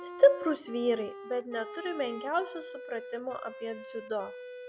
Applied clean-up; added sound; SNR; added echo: none; Wind instrument, woodwind instrument; 13 dB; none.